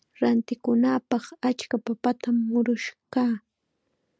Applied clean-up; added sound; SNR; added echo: none; none; none; none.